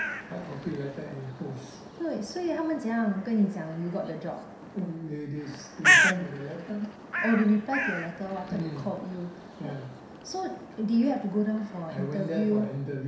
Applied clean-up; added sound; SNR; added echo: none; Bird; 2 dB; reverberation time 0.7 s.